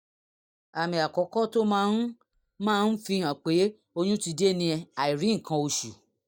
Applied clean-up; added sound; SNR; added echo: neural mask model DeepFilterNet 3.